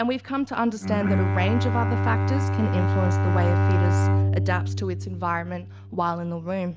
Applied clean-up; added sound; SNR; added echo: none; Bowed string instrument; -4 dB; none.